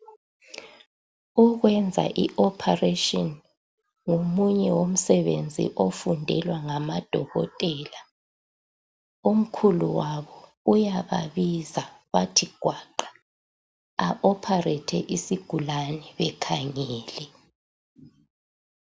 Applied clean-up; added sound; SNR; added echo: none; none; none; none.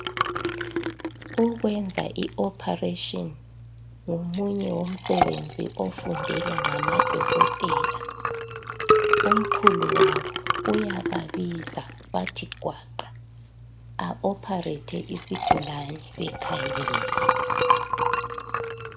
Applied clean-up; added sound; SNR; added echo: none; Liquid; -4 dB; none.